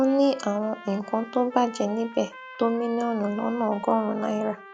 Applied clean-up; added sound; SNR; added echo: none; Trumpet; 18 dB; none.